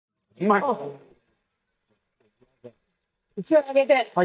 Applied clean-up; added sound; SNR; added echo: neural mask model DeepFilterNet 3.